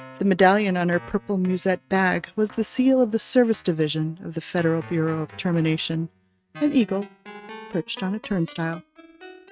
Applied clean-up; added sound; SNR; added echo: neural mask model RNNoise.